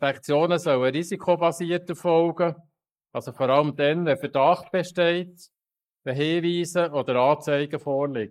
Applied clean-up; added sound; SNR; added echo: neural mask model Resemble Enhance denoiser.